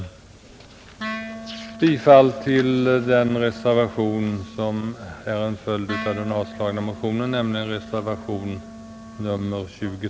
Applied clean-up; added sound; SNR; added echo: none; Wind instrument, woodwind instrument; 15 dB; none.